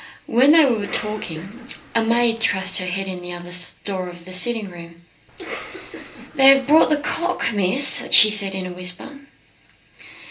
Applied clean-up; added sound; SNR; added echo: none; Cough; 16 dB; reverberation time 0.3 s.